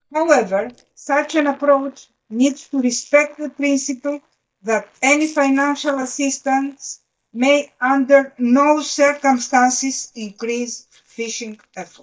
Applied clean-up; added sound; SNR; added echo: neural mask model DeepFilterNet 3.